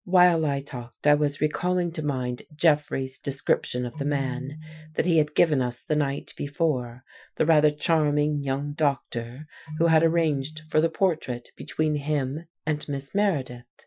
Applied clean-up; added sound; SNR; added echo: classical method Wiener filter.